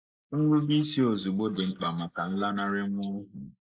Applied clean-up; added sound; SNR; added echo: neural mask model Resemble Enhance denoiser.